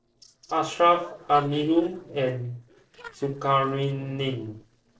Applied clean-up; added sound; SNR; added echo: neural separator model SepFormer DNS4.